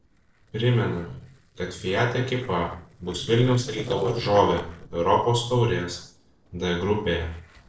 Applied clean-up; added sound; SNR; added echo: neural separator model SepFormer DNS4.